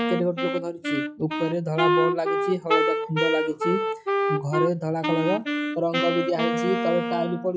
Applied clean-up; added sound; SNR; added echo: classical method log-MMSE.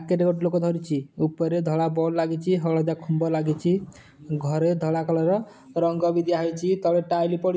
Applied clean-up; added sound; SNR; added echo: none; none; none; none.